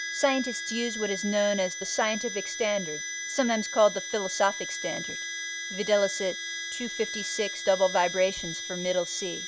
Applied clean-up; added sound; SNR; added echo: none; Harmonica; 7 dB; none.